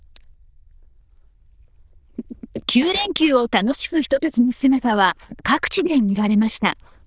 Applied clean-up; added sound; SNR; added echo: neural diffusion model UNIVERSE++.